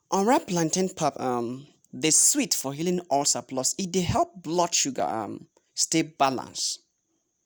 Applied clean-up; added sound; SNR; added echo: none; none; none; none.